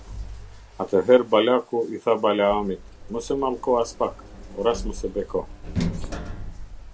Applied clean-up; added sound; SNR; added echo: none; Sliding door; 10 dB; none.